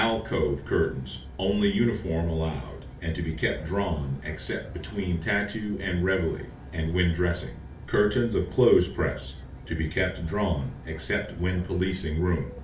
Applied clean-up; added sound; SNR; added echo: none; Aircraft; 14 dB; reverberation time 0.4 s.